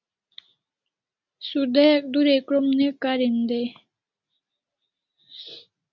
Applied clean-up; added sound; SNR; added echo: none; none; none; none.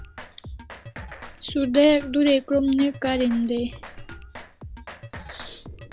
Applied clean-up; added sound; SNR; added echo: none; Drum kit; 15 dB; none.